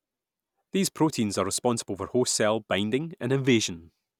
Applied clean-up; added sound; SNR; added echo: none; none; none; none.